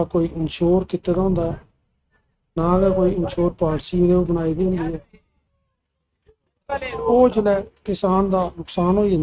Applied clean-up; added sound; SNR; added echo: neural mask model RNNoise.